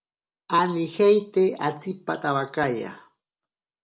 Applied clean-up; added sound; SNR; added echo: none; none; none; none.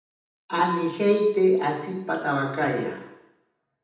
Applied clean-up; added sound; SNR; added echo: none; none; none; reverberation time 0.9 s.